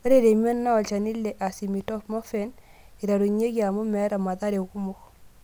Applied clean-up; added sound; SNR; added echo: none; none; none; none.